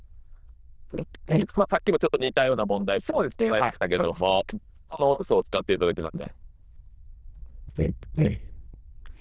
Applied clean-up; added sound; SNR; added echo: neural diffusion model UNIVERSE++.